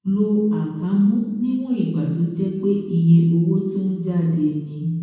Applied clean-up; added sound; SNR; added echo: none; none; none; reverberation time 1.1 s.